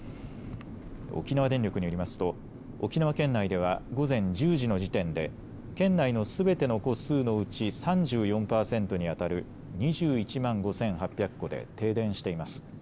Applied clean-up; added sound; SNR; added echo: none; none; none; none.